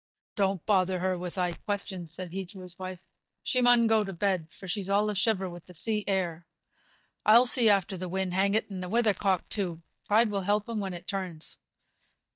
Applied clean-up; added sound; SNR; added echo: neural mask model DeepFilterNet 3.